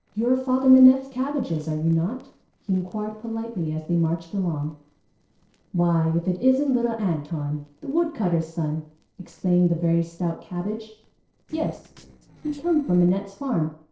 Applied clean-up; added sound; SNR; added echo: neural separator model SepFormer DNS4.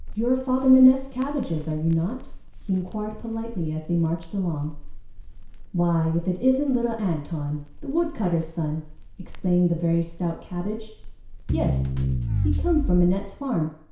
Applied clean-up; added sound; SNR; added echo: none; Crackle; 6 dB; reverberation time 0.6 s.